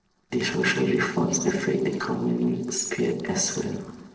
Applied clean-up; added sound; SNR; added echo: neural separator model SepFormer DNS4.